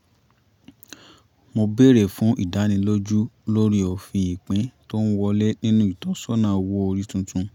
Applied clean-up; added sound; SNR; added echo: none; none; none; none.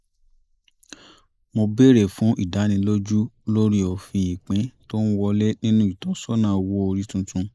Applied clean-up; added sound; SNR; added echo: neural mask model Resemble Enhance denoiser.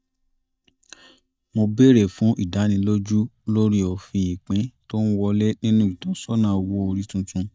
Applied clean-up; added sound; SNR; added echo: neural mask model DeepFilterNet 3.